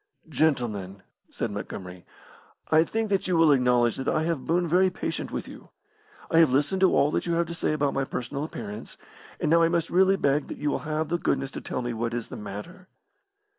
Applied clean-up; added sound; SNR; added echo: none; none; none; none.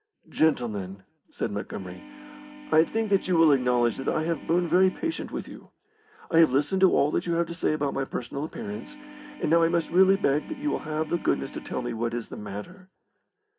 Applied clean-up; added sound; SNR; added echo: none; Organ; 17 dB; reverberation time 0.3 s.